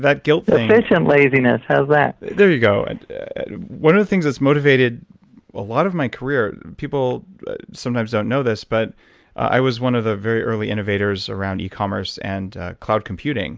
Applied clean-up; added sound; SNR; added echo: none; none; none; none.